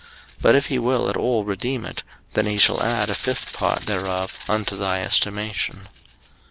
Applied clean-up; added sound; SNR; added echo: none; Rattle (instrument); 18 dB; none.